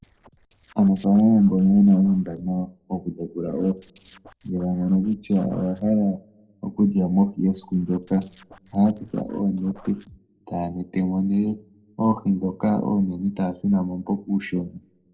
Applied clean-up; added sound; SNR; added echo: neural separator model SepFormer DNS4.